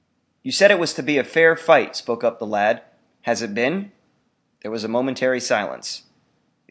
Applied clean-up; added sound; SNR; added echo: none; none; none; none.